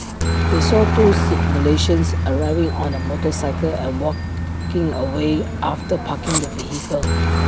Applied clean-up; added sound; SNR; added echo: none; Aircraft; -2 dB; none.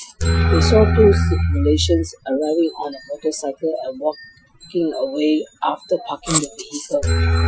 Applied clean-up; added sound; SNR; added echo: classical method Wiener filter.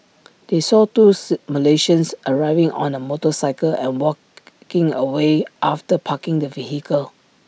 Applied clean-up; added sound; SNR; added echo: none; none; none; none.